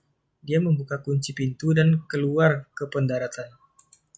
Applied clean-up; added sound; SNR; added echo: none; none; none; none.